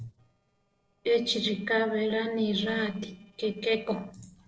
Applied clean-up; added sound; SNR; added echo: neural separator model SepFormer DNS4.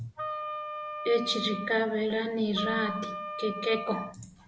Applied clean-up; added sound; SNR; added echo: none; Wind instrument, woodwind instrument; 6 dB; none.